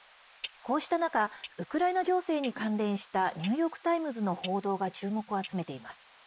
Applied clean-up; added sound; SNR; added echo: neural mask model Resemble Enhance denoiser.